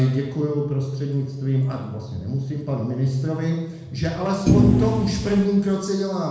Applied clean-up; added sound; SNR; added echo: none; Thump, thud; -4 dB; reverberation time 1.0 s.